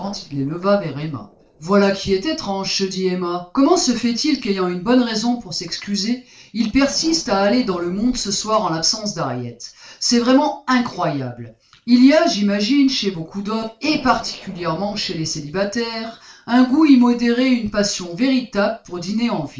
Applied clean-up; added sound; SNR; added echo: neural separator model SepFormer DNS4.